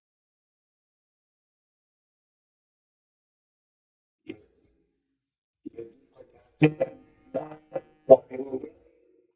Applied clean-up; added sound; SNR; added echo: neural mask model DeepFilterNet 3.